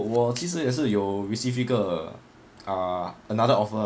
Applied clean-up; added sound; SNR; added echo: none; none; none; none.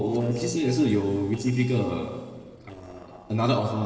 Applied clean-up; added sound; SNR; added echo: neural separator model SepFormer DNS4.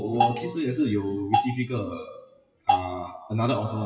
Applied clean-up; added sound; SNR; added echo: classical method WPE with log-MMSE.